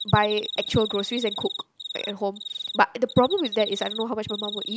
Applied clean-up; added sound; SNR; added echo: none; Cricket; 8 dB; none.